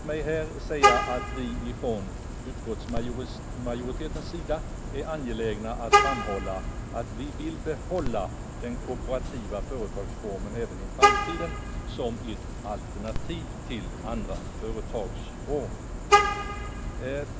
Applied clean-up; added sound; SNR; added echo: none; Vehicle horn, car horn, honking; -5 dB; none.